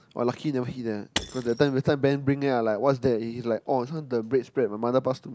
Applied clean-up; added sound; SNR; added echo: none; Shatter / Crushing; 13 dB; none.